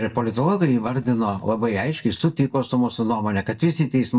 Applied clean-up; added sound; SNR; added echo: neural mask model DeepFilterNet 3.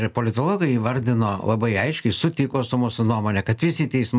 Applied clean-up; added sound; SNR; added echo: none; none; none; none.